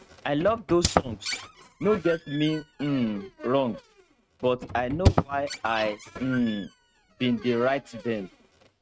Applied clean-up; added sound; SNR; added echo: neural mask model RNNoise.